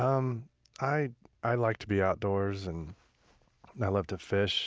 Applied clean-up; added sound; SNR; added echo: none; none; none; none.